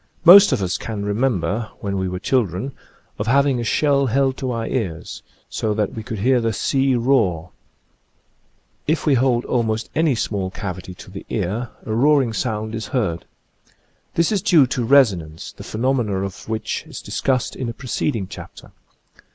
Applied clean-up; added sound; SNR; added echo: none; none; none; none.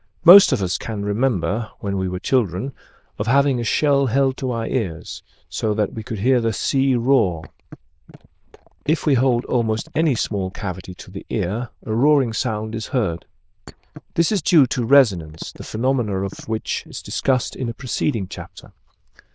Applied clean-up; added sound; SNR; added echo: neural diffusion model UNIVERSE++.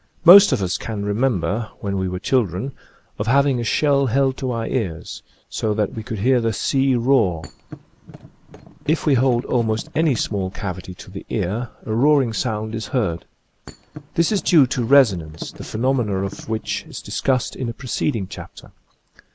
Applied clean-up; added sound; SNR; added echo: none; Thump, thud; 17 dB; none.